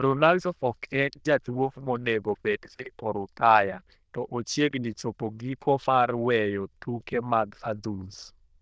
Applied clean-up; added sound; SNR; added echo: neural diffusion model UNIVERSE++.